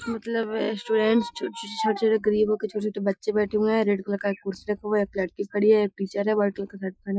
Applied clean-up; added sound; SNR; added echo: classical method Wiener filter.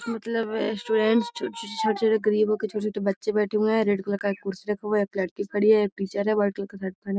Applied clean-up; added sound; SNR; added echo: none; none; none; none.